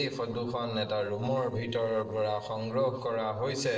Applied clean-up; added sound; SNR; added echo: neural separator model SepFormer DNS4.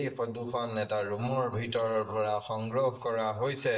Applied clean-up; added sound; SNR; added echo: neural mask model DeepFilterNet 3.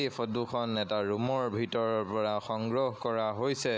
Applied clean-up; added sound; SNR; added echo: none; none; none; none.